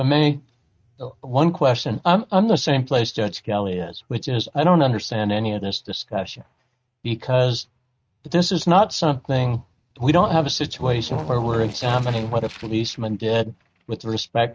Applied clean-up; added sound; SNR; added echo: neural mask model RNNoise.